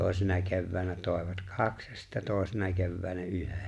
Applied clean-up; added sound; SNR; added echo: none; none; none; none.